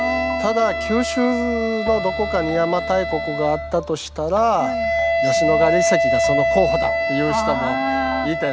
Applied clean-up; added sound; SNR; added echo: none; Wind instrument, woodwind instrument; 0 dB; none.